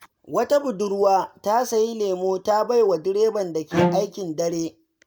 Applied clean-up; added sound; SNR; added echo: none; Bowed string instrument; 3 dB; none.